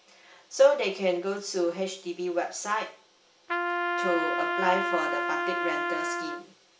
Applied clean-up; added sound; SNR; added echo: none; Trumpet; 0 dB; reverberation time 0.4 s.